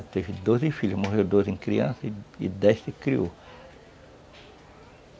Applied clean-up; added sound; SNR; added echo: none; none; none; none.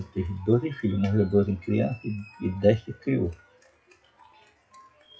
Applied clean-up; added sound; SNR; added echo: classical method WPE with log-MMSE.